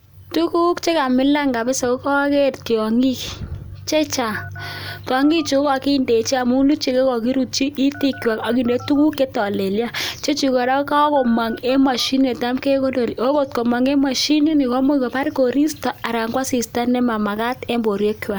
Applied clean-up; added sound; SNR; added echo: none; Telephone; 19 dB; none.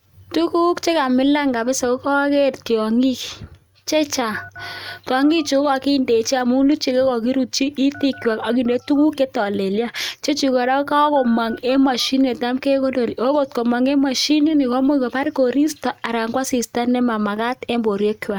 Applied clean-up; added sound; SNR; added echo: neural mask model RNNoise.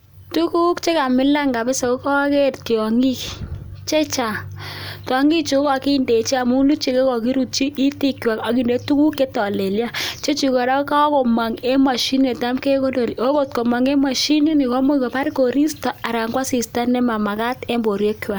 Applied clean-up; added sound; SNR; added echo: none; none; none; none.